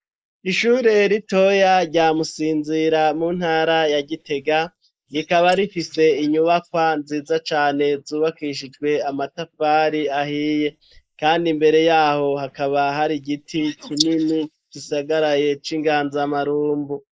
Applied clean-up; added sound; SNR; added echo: neural mask model Resemble Enhance denoiser.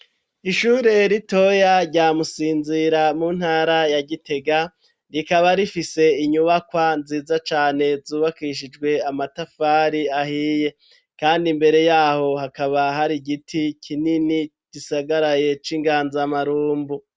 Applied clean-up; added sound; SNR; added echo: none; none; none; none.